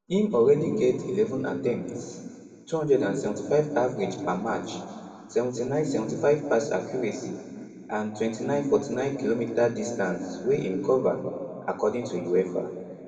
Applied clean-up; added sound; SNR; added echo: none; none; none; reverberation time 2.3 s.